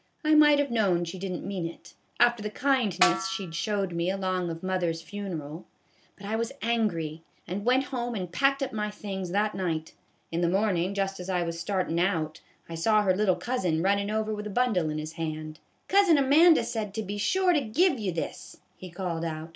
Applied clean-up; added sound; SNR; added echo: none; Snare drum; 3 dB; none.